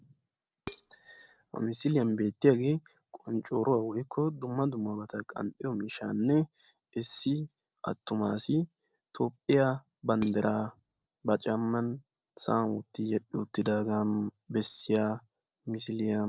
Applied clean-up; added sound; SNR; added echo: neural separator model SepFormer DNS4.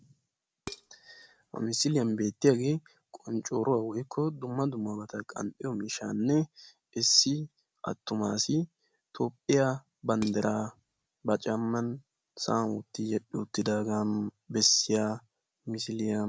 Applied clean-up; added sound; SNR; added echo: none; Dishes, pots, and pans; 17 dB; none.